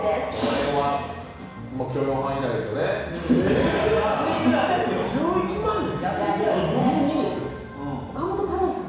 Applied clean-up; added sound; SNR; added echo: none; none; none; reverberation time 1.1 s.